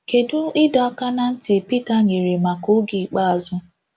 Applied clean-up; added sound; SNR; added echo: none; none; none; none.